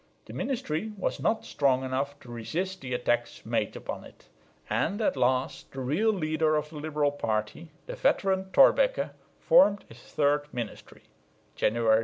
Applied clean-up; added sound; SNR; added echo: none; none; none; none.